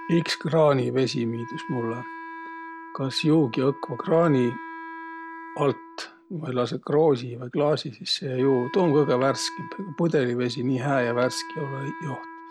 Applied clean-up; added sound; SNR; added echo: none; Wind instrument, woodwind instrument; 15 dB; none.